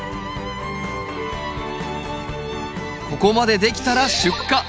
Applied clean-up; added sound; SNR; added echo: none; none; none; none.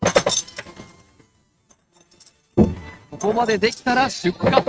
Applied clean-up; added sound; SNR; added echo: neural mask model RNNoise.